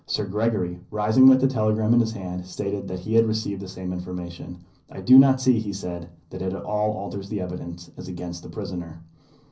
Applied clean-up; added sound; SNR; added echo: none; none; none; reverberation time 0.5 s.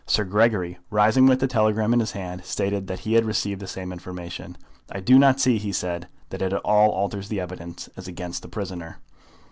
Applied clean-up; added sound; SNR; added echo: none; none; none; none.